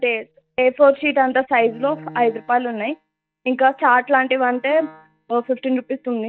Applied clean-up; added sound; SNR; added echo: neural mask model DeepFilterNet 3.